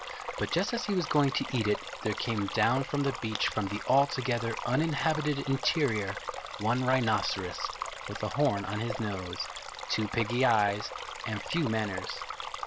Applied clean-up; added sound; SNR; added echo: none; Stream; 9 dB; none.